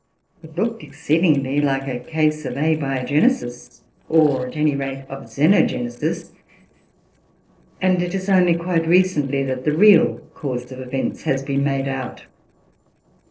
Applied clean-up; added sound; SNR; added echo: neural separator model SepFormer DNS4.